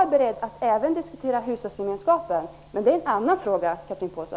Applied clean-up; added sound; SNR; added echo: none; none; none; none.